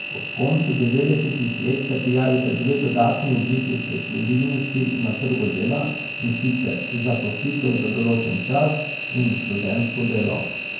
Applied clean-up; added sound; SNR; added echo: none; Engine; 8 dB; reverberation time 0.9 s.